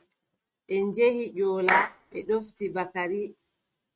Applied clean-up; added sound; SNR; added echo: neural mask model RNNoise.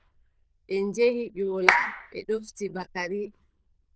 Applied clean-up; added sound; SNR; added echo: neural diffusion model UNIVERSE++.